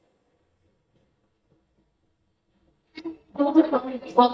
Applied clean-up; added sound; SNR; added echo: neural mask model DeepFilterNet 3.